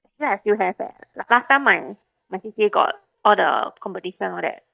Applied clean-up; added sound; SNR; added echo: neural mask model DeepFilterNet 3.